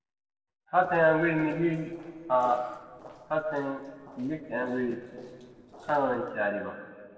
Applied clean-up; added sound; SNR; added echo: neural separator model SepFormer DNS4.